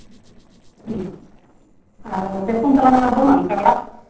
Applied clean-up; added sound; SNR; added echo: neural separator model SepFormer DNS4.